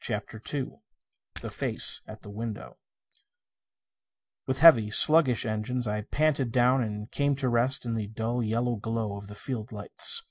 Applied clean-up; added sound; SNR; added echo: neural separator model SepFormer DNS4.